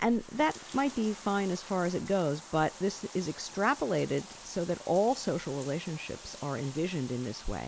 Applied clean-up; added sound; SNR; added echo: none; Bathtub (filling or washing); 17 dB; none.